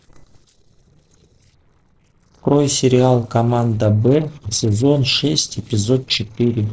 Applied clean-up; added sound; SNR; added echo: neural separator model SepFormer DNS4.